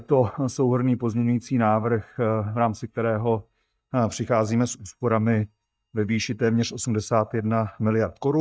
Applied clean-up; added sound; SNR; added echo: neural mask model DeepFilterNet 3.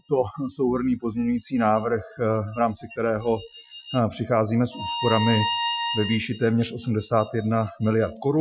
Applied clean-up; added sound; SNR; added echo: classical method Wiener filter.